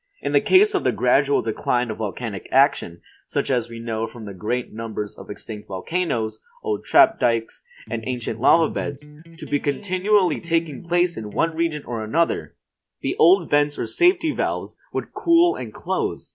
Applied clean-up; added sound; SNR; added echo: none; Electric guitar; 17 dB; none.